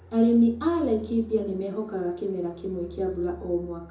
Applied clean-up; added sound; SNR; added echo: none; Fixed-wing aircraft, airplane; 20 dB; reverberation time 0.6 s.